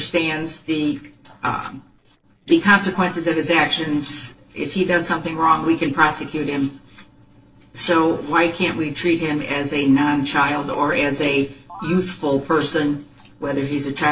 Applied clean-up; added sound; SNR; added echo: neural separator model SepFormer DNS4.